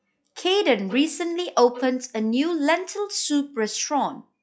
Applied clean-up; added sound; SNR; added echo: classical method log-MMSE.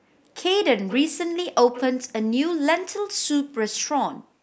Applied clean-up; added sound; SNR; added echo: neural mask model Resemble Enhance denoiser.